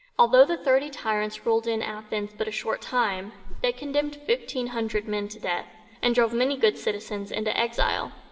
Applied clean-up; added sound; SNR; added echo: none; none; none; reverberation time 1.5 s.